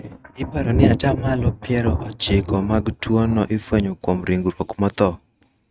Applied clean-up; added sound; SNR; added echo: neural mask model RNNoise.